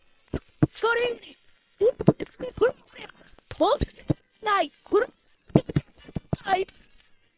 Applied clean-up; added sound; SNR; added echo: neural separator model SepFormer WHAM!.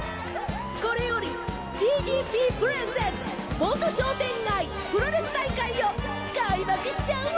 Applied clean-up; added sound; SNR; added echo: none; none; none; none.